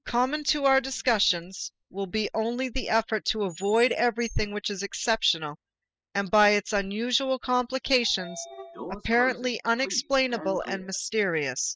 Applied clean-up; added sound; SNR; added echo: classical method spectral subtraction.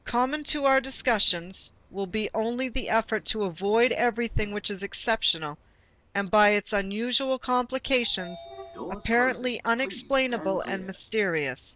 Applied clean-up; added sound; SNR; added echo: none; Sliding door / Train; 18 dB; none.